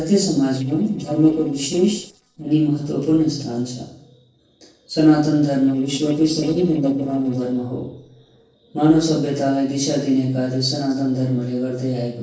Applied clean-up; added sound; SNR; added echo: neural separator model SepFormer DNS4.